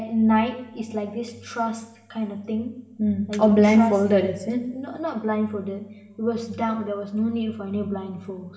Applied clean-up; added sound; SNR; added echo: none; none; none; reverberation time 1.0 s.